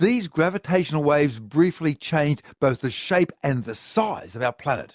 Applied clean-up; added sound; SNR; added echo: none; none; none; none.